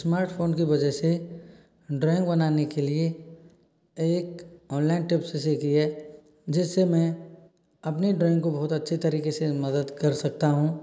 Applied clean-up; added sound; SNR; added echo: neural mask model Resemble Enhance denoiser.